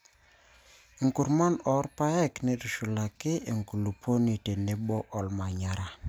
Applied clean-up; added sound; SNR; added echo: none; none; none; none.